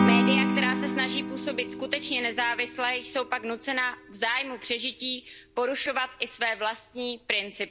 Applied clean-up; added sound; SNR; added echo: none; Acoustic guitar / Strum; 1 dB; none.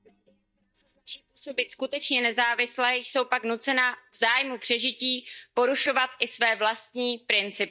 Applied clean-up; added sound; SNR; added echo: neural mask model DeepFilterNet 3.